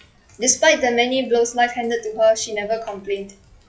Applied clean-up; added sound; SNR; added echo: classical method WPE with log-MMSE.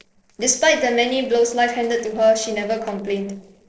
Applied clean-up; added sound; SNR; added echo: neural separator model SepFormer DNS4.